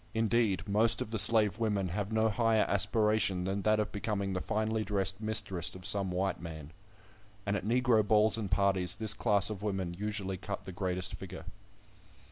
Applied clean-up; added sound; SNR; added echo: none; none; none; none.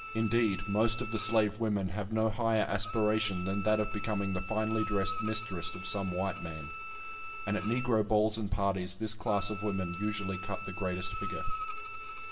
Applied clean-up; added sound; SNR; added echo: none; Bowed string instrument; 10 dB; reverberation time 0.6 s.